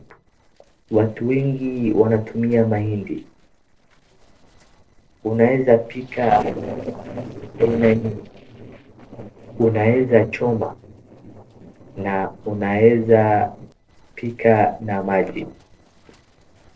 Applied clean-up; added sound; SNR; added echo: neural separator model SepFormer DNS4.